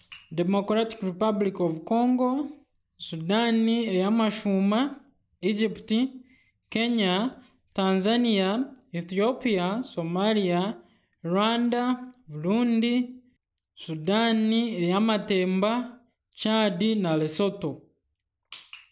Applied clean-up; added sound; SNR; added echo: none; none; none; none.